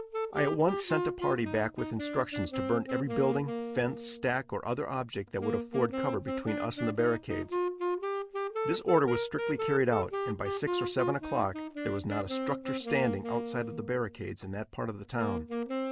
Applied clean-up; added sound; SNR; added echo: none; Wind instrument, woodwind instrument; 3 dB; none.